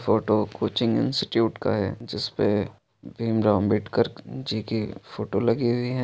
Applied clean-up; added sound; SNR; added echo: none; none; none; none.